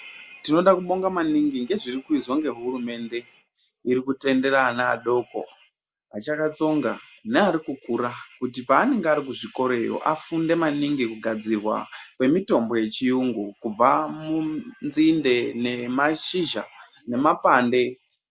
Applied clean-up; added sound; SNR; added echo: none; none; none; none.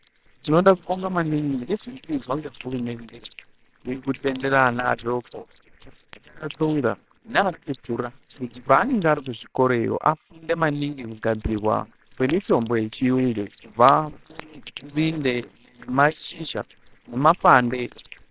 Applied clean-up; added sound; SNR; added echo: neural separator model SepFormer WHAMR!.